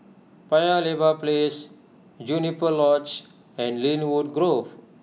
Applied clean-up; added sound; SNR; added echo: none; none; none; none.